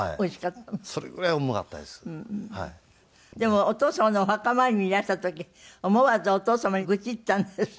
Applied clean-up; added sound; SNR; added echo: none; none; none; none.